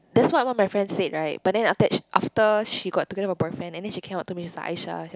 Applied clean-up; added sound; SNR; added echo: none; none; none; none.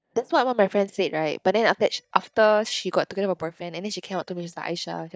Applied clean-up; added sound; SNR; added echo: neural mask model DeepFilterNet 3.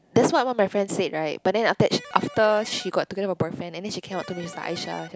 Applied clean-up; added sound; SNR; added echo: none; Electric guitar; 17 dB; none.